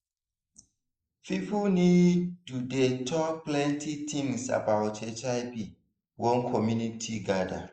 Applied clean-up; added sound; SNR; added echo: neural mask model Resemble Enhance denoiser.